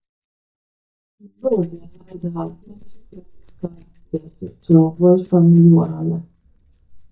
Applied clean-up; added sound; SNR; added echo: neural mask model DeepFilterNet 3.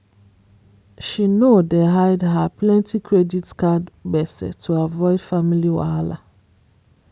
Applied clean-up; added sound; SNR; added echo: none; none; none; none.